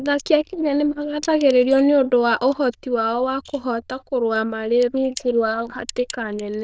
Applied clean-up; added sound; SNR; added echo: neural diffusion model UNIVERSE++.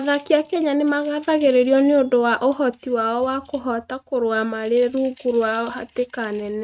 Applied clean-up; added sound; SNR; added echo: neural mask model RNNoise.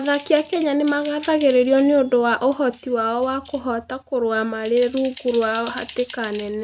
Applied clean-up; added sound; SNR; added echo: none; Typing; 15 dB; none.